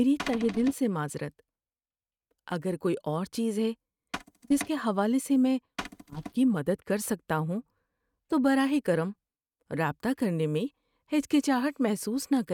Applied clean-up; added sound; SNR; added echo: neural mask model RNNoise.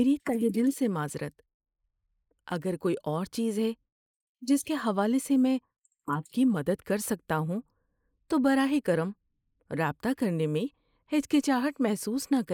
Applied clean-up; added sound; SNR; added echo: neural mask model Resemble Enhance denoiser.